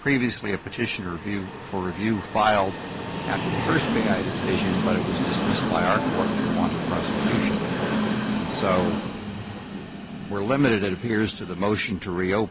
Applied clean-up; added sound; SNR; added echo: none; Train; 1 dB; none.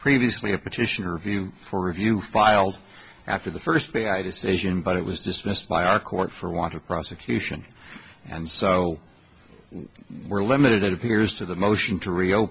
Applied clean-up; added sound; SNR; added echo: none; none; none; none.